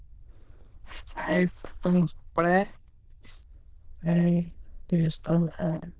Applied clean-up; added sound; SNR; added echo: neural diffusion model UNIVERSE++.